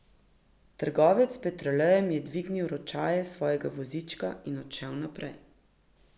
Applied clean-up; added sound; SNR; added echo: none; none; none; none.